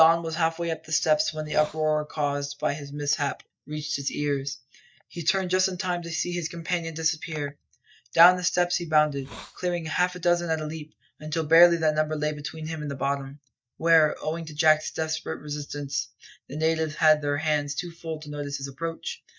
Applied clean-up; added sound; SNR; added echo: neural mask model DeepFilterNet 3.